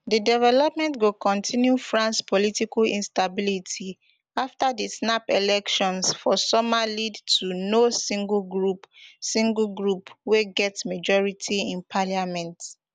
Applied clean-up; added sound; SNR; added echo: none; none; none; none.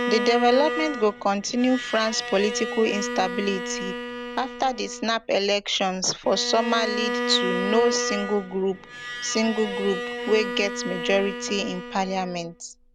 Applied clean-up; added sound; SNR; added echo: none; Bowed string instrument; 6 dB; none.